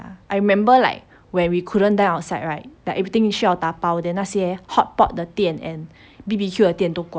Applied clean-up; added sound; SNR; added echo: none; none; none; none.